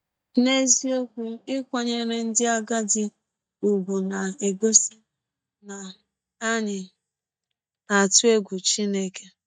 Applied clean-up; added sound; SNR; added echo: neural mask model DeepFilterNet 3.